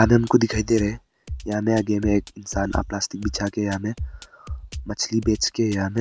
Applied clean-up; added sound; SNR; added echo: none; Drum kit; 12 dB; none.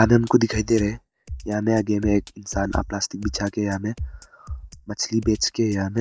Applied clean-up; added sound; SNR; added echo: neural mask model DeepFilterNet 3.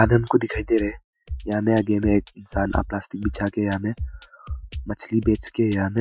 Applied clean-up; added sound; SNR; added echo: classical method Wiener filter.